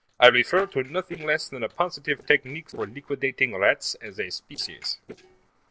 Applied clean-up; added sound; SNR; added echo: neural separator model SepFormer DNS4.